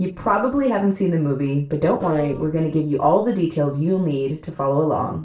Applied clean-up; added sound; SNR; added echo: neural separator model SepFormer DNS4.